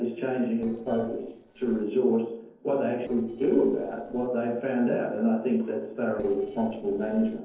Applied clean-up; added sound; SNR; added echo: neural separator model SepFormer DNS4.